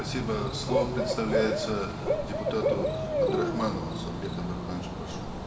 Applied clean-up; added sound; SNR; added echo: none; Cricket / Bird; -3 dB; reverberation time 2.0 s.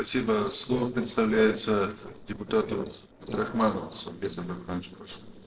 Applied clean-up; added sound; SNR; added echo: neural separator model SepFormer DNS4.